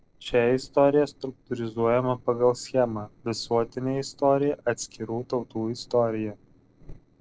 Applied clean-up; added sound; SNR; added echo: neural separator model SepFormer DNS4.